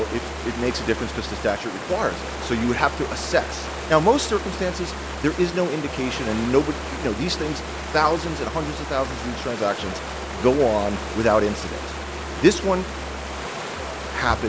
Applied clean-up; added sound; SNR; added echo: none; Water + Musical instrument; 6 dB; none.